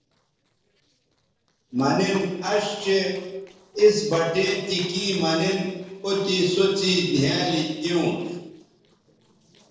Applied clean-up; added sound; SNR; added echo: neural separator model SepFormer DNS4.